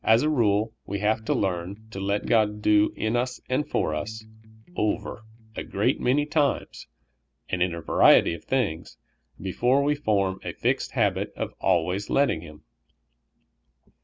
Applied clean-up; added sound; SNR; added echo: none; Electric guitar; 19 dB; none.